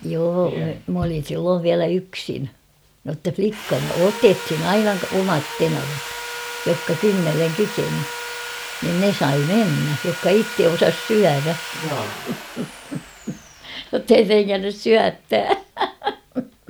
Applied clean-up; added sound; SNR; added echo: none; Sawing; 12 dB; none.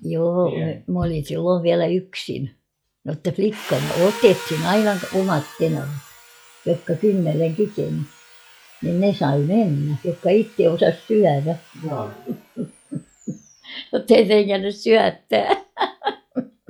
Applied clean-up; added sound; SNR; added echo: classical method log-MMSE.